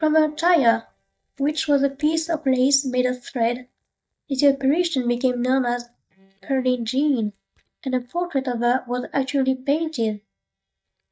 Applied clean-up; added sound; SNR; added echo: neural mask model DeepFilterNet 3.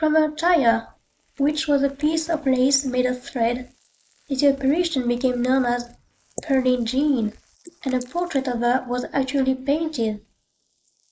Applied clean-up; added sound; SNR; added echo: neural mask model Resemble Enhance denoiser.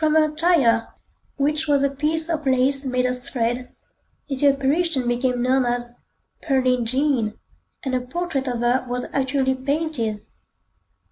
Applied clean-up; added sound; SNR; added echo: none; none; none; none.